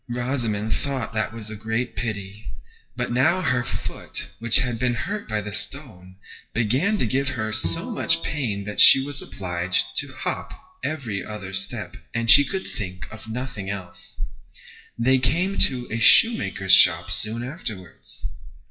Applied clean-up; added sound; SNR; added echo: classical method WPE with log-MMSE.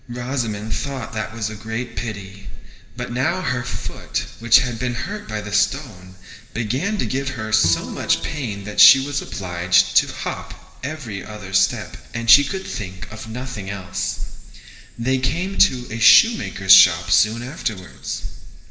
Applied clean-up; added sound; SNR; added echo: none; Bowed string instrument; 15 dB; reverberation time 2.4 s.